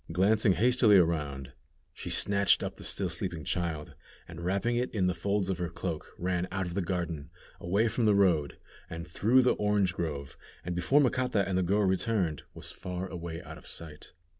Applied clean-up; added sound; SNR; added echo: none; none; none; none.